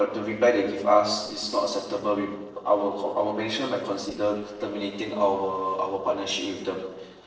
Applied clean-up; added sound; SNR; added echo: neural separator model SepFormer DNS4.